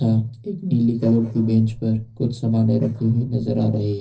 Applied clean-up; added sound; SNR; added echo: neural separator model SepFormer DNS4.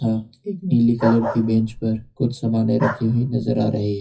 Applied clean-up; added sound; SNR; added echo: classical method WPE with log-MMSE.